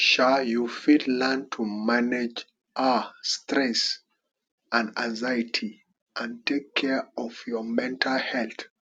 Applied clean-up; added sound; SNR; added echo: none; none; none; none.